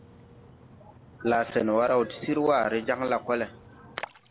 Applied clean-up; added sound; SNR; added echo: none; Splash, splatter; 19 dB; none.